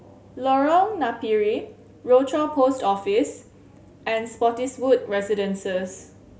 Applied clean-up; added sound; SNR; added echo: none; none; none; none.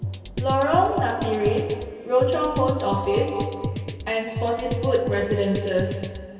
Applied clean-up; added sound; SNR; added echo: none; Drum kit; 6 dB; reverberation time 2.5 s.